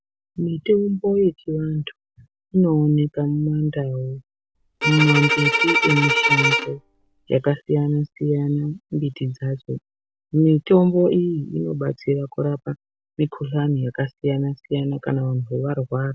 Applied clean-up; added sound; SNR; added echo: none; Bowed string instrument; 0 dB; none.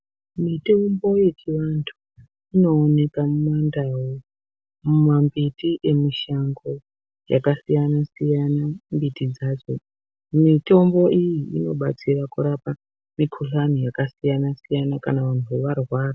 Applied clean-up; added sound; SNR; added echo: none; none; none; none.